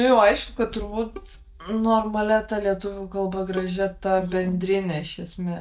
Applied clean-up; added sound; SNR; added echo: neural mask model DeepFilterNet 3.